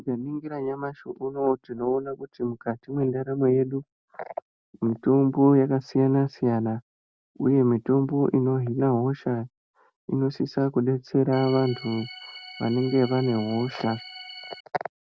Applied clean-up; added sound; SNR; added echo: none; Organ; 17 dB; none.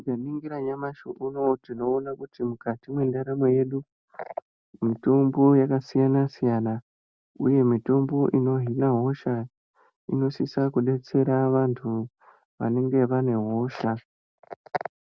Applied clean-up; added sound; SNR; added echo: none; none; none; none.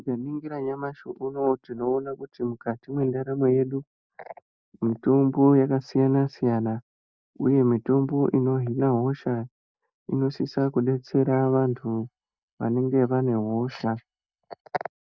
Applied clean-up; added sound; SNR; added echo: neural mask model DeepFilterNet 3.